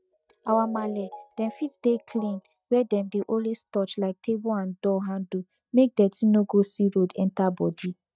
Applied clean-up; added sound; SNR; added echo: neural mask model DeepFilterNet 3.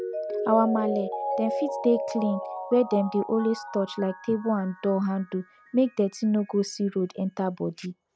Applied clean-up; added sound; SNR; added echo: none; Mallet percussion; 8 dB; none.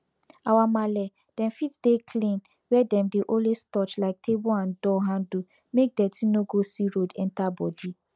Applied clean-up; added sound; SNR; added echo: none; none; none; none.